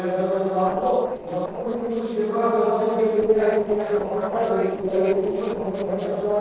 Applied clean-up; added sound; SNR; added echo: neural separator model SepFormer DNS4.